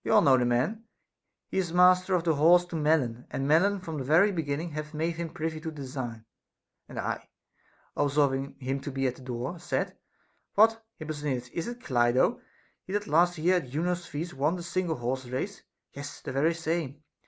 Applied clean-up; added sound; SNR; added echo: none; none; none; none.